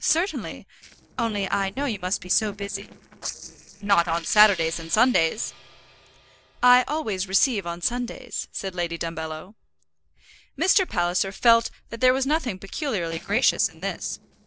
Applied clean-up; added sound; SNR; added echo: neural separator model SepFormer DNS4.